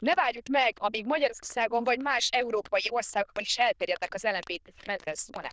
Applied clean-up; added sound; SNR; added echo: neural diffusion model UNIVERSE++.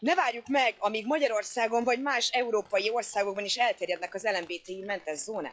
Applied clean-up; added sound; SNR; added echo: classical method log-MMSE.